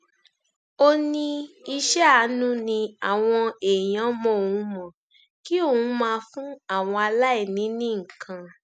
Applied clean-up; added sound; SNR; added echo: none; none; none; none.